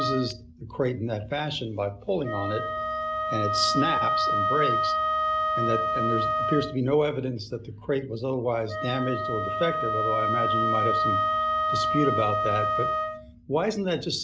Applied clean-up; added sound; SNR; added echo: none; Wind instrument, woodwind instrument; -1 dB; none.